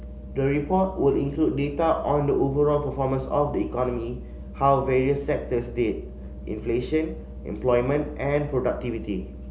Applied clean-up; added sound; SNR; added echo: none; none; none; none.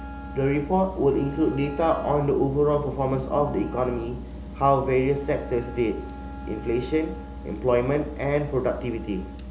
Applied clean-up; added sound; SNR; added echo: none; Rain + Wind instrument, woodwind instrument; 16 dB; none.